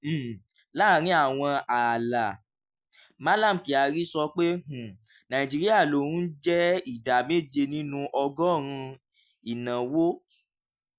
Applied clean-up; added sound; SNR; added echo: none; none; none; none.